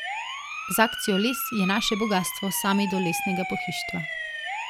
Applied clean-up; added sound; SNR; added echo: none; Siren; 6 dB; none.